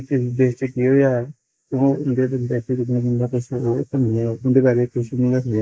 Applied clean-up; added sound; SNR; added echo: neural mask model Resemble Enhance denoiser.